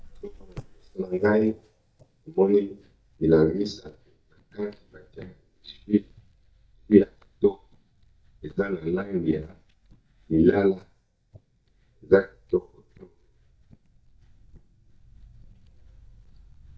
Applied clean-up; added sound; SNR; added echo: neural mask model DeepFilterNet 3.